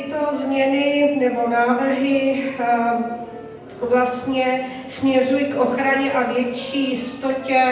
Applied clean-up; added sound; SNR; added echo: none; Wind instrument, woodwind instrument; 20 dB; reverberation time 0.9 s.